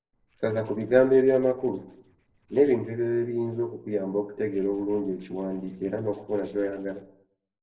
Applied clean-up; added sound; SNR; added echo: neural separator model SepFormer DNS4.